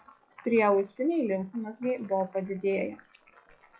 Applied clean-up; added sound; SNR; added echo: classical method WPE with log-MMSE.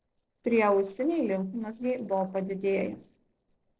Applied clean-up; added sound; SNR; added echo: neural separator model SepFormer DNS4.